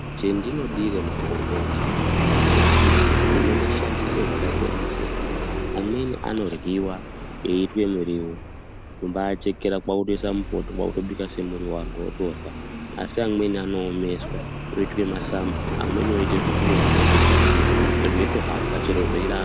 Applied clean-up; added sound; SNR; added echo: none; Motorcycle; -4 dB; none.